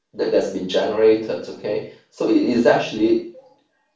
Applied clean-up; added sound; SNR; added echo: none; none; none; reverberation time 0.3 s.